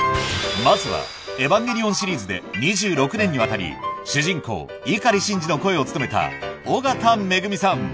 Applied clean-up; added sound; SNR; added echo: none; none; none; none.